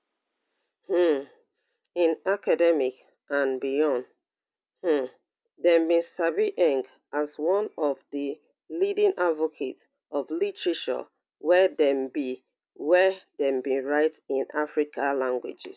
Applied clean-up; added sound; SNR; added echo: none; none; none; none.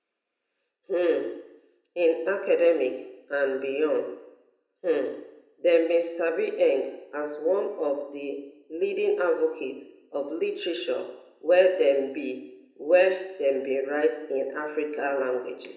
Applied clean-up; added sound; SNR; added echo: none; none; none; reverberation time 0.8 s.